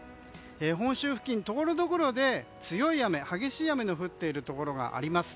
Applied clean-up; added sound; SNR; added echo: none; none; none; none.